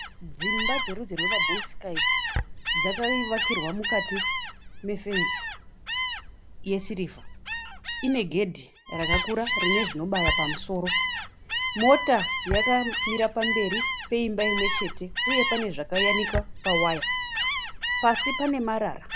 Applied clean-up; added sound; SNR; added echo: none; Gull, seagull; 0 dB; none.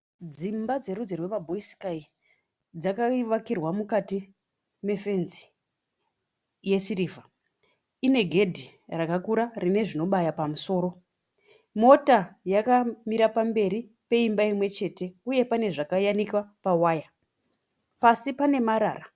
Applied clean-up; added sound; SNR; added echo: none; none; none; none.